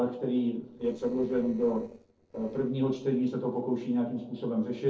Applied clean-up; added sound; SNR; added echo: neural separator model SepFormer DNS4.